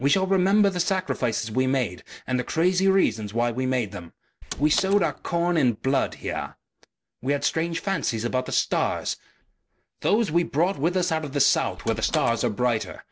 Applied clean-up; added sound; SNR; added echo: neural separator model SepFormer DNS4.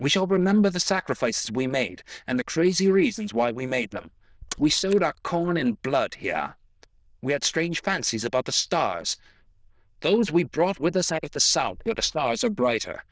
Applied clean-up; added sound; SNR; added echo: neural diffusion model UNIVERSE++.